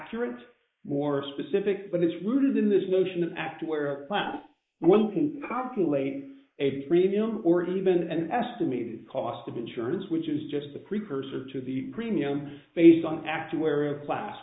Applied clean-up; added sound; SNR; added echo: neural mask model Resemble Enhance denoiser.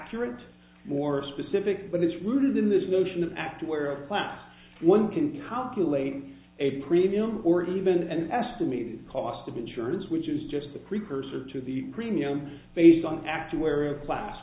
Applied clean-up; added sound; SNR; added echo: none; none; none; none.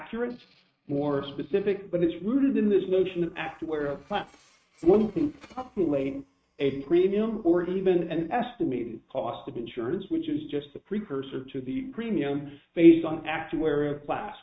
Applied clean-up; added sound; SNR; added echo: neural mask model RNNoise.